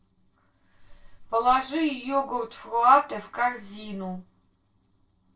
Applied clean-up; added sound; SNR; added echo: neural separator model SepFormer DNS4.